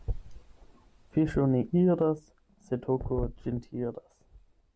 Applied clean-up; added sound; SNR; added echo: none; none; none; none.